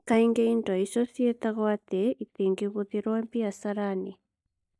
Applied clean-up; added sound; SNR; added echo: neural mask model DeepFilterNet 3.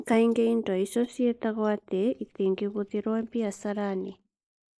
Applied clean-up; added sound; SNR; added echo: neural mask model Resemble Enhance denoiser.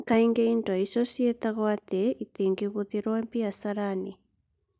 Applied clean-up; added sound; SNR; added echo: none; none; none; none.